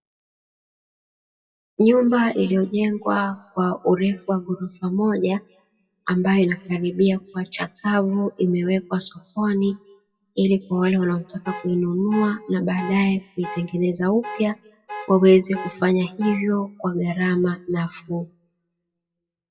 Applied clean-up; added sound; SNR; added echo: classical method WPE with log-MMSE.